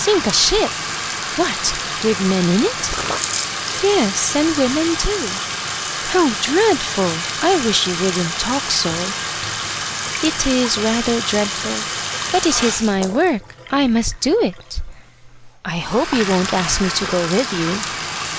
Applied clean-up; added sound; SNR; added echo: none; Bathtub (filling or washing); 5 dB; none.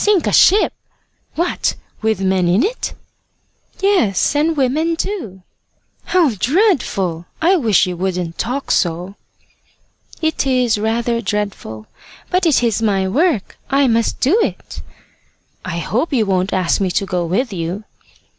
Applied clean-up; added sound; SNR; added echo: none; none; none; none.